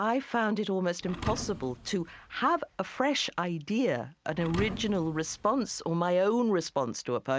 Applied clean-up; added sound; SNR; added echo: none; Thump, thud; 13 dB; none.